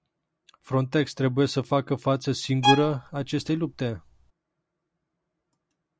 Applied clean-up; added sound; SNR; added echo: none; Bowed string instrument; 2 dB; none.